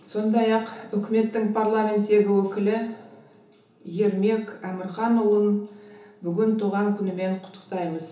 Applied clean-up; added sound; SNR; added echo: none; none; none; reverberation time 0.8 s.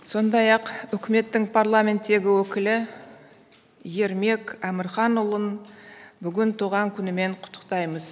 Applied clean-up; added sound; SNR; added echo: none; none; none; none.